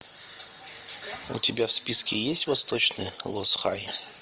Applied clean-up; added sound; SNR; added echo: none; none; none; none.